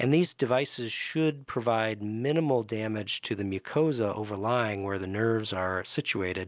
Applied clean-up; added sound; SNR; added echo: none; none; none; none.